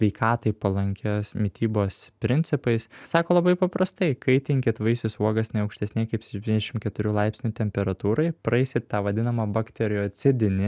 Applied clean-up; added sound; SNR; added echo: none; none; none; none.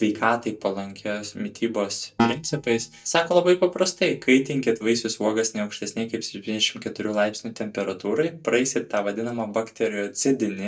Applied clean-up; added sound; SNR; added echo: neural mask model DeepFilterNet 3.